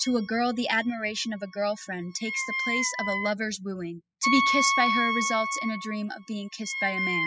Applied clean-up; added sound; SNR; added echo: classical method spectral subtraction.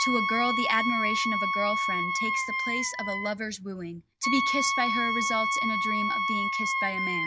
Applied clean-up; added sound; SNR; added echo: none; Wind instrument, woodwind instrument; -4 dB; none.